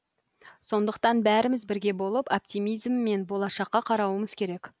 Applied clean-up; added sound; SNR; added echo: none; none; none; none.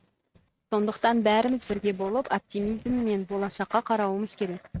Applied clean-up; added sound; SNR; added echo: neural mask model RNNoise.